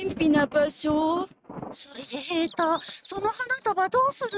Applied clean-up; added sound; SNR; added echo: neural mask model RNNoise.